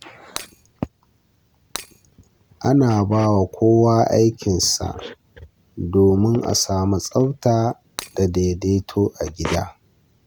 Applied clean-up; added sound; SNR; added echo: none; Shatter; 16 dB; none.